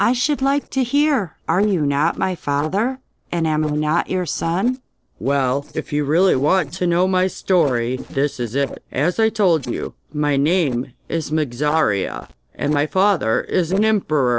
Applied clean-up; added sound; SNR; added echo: neural separator model SepFormer DNS4.